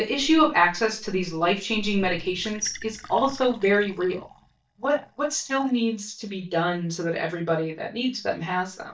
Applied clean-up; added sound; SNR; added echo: neural mask model DeepFilterNet 3.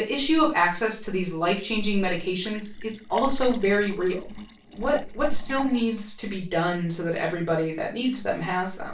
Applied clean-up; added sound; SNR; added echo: neural separator model SepFormer DNS4.